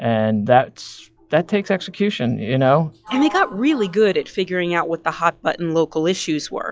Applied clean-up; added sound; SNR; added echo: classical method log-MMSE.